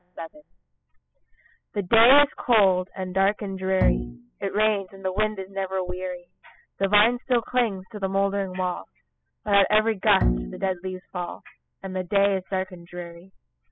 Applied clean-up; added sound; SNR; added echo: classical method spectral subtraction.